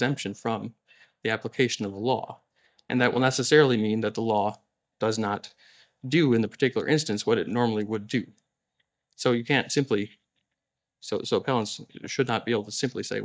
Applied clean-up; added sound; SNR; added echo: neural mask model DeepFilterNet 3.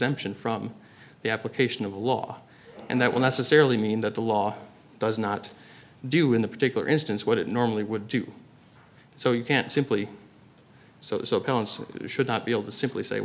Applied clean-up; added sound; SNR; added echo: none; none; none; none.